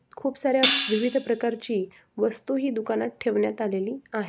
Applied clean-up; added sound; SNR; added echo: none; Hi-hat; -1 dB; none.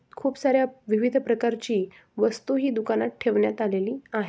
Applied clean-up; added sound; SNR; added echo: none; none; none; none.